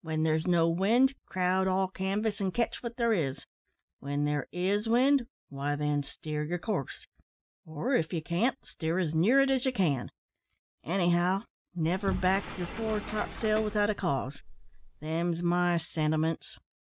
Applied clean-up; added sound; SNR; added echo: none; Sliding door; 10 dB; none.